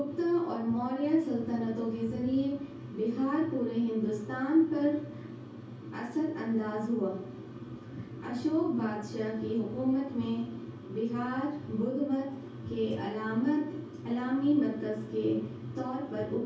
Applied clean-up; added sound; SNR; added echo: none; none; none; reverberation time 0.6 s.